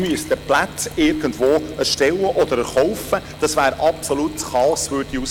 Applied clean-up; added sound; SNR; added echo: none; Car + Liquid; 18 dB; none.